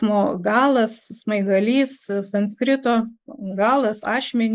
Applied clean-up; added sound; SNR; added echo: neural mask model Resemble Enhance denoiser.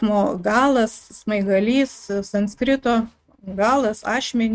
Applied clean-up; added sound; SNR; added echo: neural mask model RNNoise.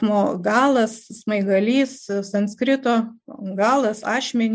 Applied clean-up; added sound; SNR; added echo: none; none; none; none.